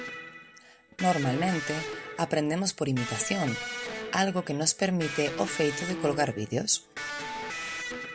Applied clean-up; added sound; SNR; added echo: none; Electric guitar; 8 dB; none.